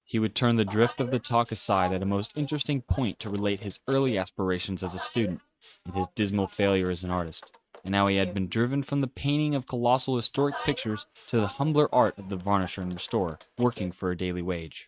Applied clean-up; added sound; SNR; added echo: neural mask model RNNoise.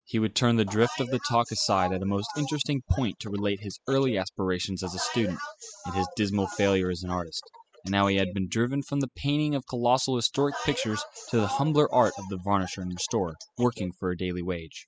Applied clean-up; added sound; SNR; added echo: classical method spectral subtraction.